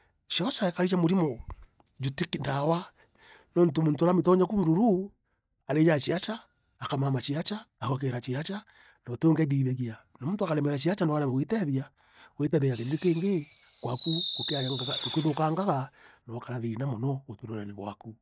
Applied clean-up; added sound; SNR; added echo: none; Fireworks; 6 dB; none.